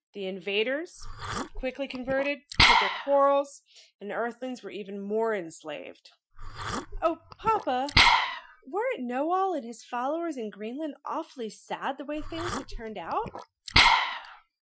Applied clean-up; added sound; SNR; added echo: classical method Wiener filter.